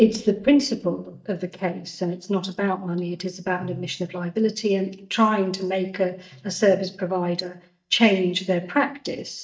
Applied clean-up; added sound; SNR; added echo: neural mask model DeepFilterNet 3.